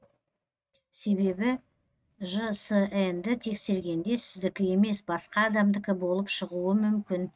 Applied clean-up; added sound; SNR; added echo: neural mask model RNNoise.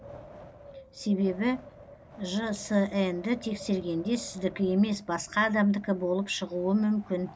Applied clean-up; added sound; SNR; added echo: none; Wind; 19 dB; none.